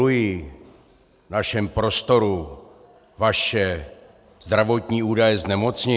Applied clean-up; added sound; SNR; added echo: none; none; none; none.